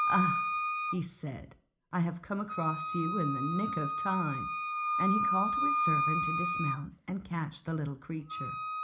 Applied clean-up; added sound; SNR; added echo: none; Wind instrument, woodwind instrument; -1 dB; reverberation time 0.4 s.